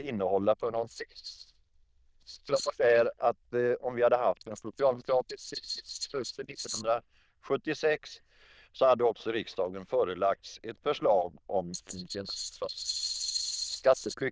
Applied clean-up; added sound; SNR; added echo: neural diffusion model UNIVERSE++.